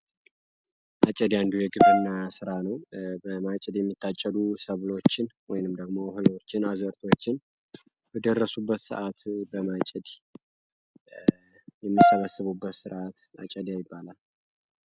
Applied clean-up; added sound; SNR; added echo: none; Brass instrument; -4 dB; none.